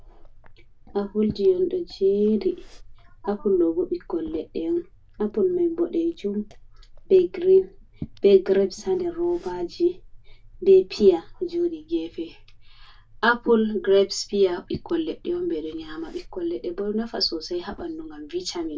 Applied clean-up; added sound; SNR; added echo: none; Liquid; 19 dB; reverberation time 0.1 s.